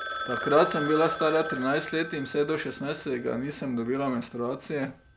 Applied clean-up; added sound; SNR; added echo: none; Telephone; 9 dB; none.